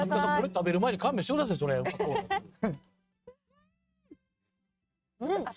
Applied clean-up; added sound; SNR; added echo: neural mask model RNNoise.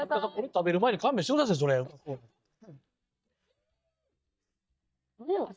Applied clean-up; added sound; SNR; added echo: neural mask model DeepFilterNet 3.